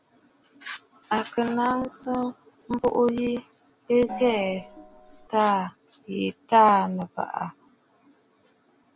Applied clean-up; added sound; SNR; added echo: none; Gong; 13 dB; none.